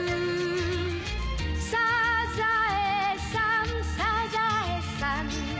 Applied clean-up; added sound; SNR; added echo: none; none; none; none.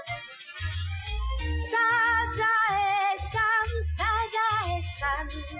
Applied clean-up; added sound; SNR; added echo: classical method Wiener filter.